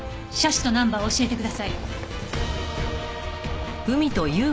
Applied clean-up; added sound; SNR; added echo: none; none; none; none.